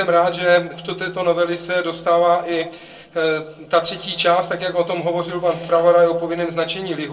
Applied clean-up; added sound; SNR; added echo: neural separator model SepFormer DNS4.